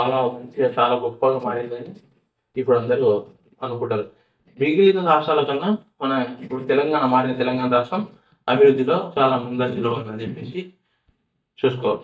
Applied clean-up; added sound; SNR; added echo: neural mask model DeepFilterNet 3.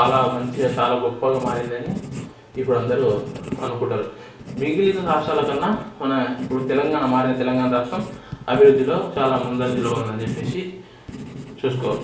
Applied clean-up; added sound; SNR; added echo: none; Writing; 12 dB; reverberation time 0.3 s.